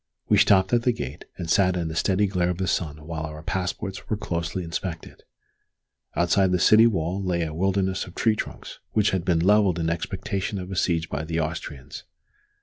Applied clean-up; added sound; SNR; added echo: none; none; none; none.